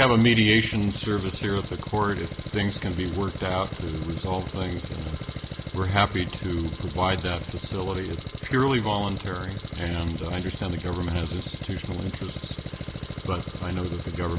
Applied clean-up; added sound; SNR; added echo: none; Engine; 8 dB; none.